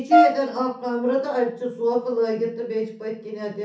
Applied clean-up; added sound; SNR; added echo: none; Brass instrument; -2 dB; reverberation time 0.6 s.